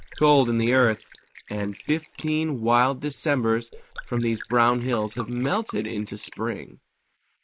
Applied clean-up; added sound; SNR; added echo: neural mask model Resemble Enhance denoiser.